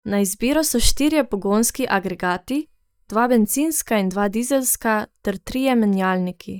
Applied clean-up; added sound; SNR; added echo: neural mask model DeepFilterNet 3.